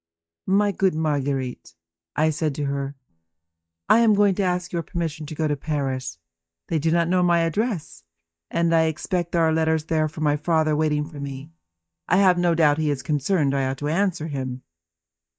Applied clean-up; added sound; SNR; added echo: neural mask model DeepFilterNet 3.